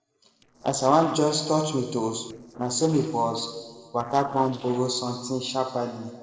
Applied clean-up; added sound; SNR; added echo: neural separator model SepFormer DNS4.